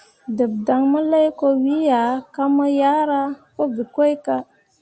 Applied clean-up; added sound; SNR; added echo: none; none; none; none.